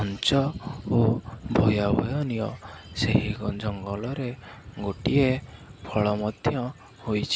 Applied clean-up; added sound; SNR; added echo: none; none; none; none.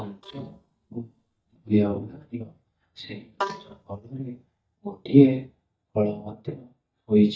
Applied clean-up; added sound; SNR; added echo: neural mask model DeepFilterNet 3.